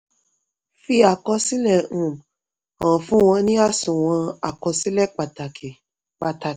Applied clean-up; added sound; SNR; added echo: none; none; none; none.